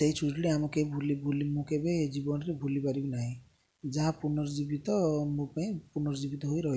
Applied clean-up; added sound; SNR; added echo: none; none; none; none.